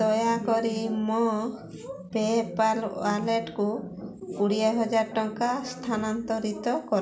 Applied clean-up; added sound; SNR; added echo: none; none; none; none.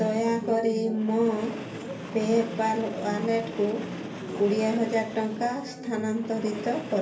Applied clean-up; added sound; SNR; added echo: none; Train; 12 dB; reverberation time 0.3 s.